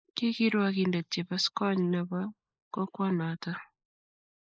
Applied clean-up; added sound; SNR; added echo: neural mask model Resemble Enhance denoiser.